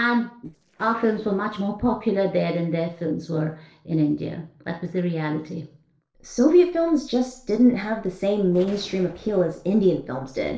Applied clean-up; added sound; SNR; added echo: neural separator model SepFormer DNS4.